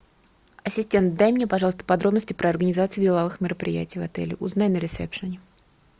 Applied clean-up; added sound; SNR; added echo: none; none; none; none.